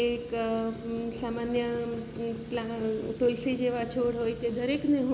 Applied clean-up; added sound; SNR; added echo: none; Motorcycle; 14 dB; none.